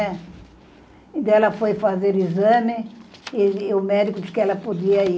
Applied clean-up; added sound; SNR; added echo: none; none; none; none.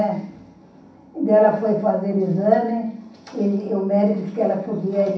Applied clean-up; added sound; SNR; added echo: none; none; none; reverberation time 0.7 s.